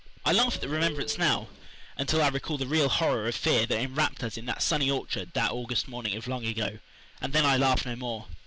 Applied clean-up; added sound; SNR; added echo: none; Subway, metro, underground / Doorbell; 11 dB; none.